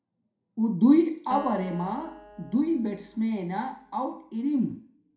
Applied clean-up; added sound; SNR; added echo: none; Acoustic guitar; 19 dB; reverberation time 0.4 s.